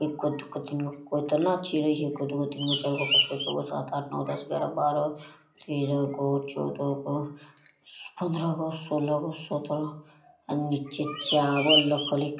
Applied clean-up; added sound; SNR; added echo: none; Bird; -1 dB; reverberation time 0.5 s.